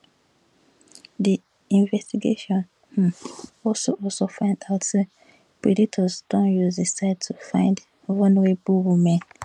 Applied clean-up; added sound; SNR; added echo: none; none; none; none.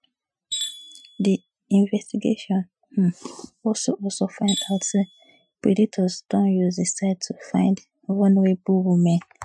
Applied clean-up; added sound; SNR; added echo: classical method Wiener filter.